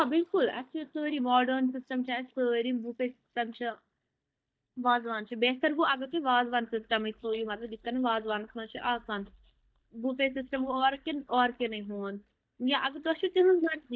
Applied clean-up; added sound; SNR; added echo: neural mask model DeepFilterNet 3.